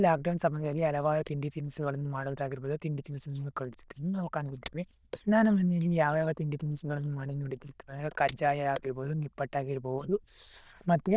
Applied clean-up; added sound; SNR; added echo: neural diffusion model UNIVERSE++.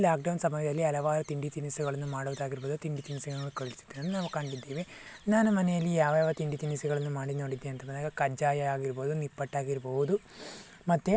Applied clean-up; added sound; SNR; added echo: none; none; none; none.